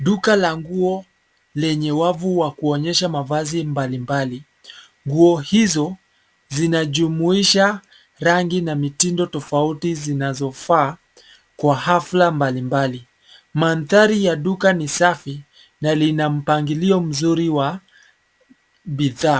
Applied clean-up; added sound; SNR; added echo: none; none; none; none.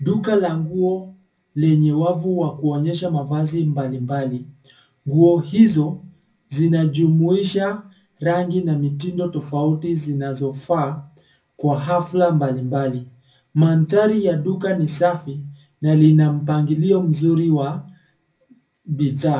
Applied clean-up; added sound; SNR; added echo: none; none; none; reverberation time 0.4 s.